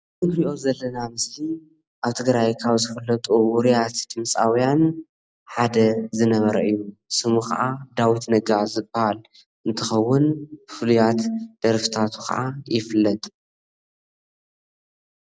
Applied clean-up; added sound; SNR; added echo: none; none; none; none.